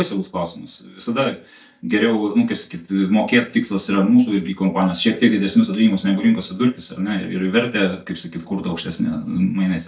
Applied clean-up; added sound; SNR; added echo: neural mask model DeepFilterNet 3.